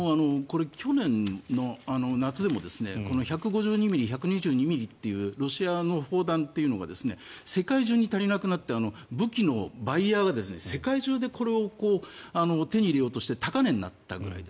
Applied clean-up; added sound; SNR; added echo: none; none; none; none.